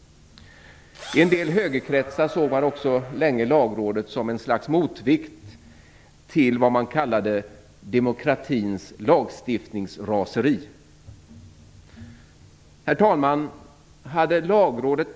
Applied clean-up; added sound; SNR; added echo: none; Livestock, farm animals, working animals + Engine / Drill; 16 dB; none.